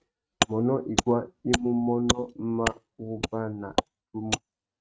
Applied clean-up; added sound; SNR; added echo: neural mask model RNNoise.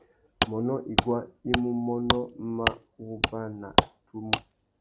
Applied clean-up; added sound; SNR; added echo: none; Wood; -3 dB; none.